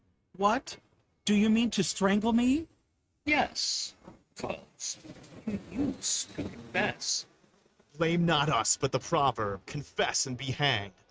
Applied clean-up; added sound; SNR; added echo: neural mask model RNNoise.